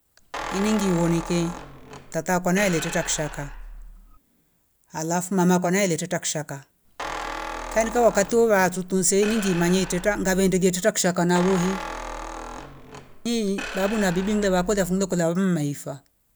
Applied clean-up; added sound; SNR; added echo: none; Squeak; 11 dB; none.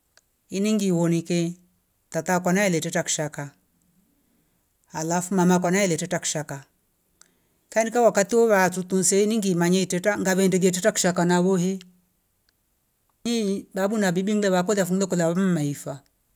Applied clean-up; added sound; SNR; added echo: none; none; none; none.